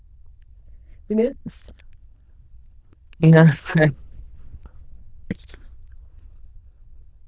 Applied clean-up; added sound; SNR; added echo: neural diffusion model UNIVERSE++.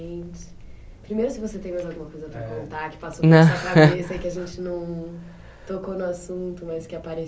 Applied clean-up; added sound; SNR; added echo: none; none; none; none.